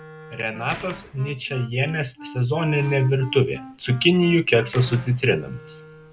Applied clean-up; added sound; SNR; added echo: none; Wind instrument, woodwind instrument + Slam; 17 dB; none.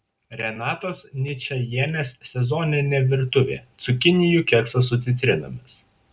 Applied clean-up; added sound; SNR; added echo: none; none; none; none.